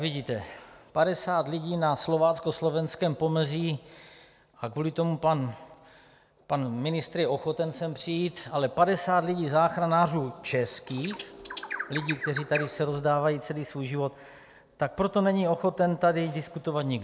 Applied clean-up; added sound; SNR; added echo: none; Bird; 9 dB; none.